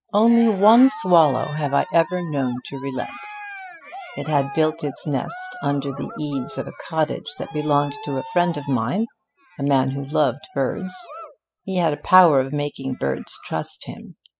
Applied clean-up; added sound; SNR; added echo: classical method spectral subtraction.